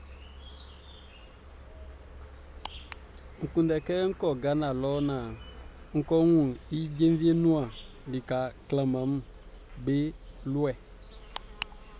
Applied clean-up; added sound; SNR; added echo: none; Insect; 17 dB; none.